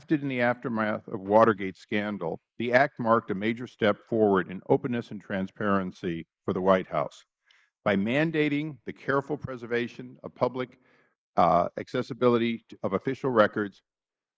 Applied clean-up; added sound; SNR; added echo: neural mask model Resemble Enhance denoiser.